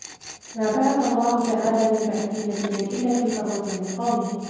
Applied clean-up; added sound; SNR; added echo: none; Tools; 15 dB; reverberation time 1.2 s.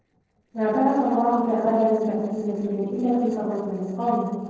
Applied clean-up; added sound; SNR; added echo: neural separator model SepFormer DNS4.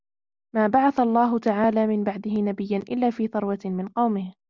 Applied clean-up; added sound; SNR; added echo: none; none; none; none.